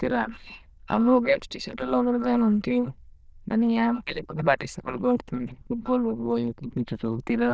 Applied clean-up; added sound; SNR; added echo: neural diffusion model UNIVERSE++.